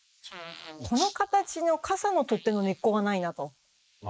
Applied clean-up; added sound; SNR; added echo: neural mask model Resemble Enhance denoiser.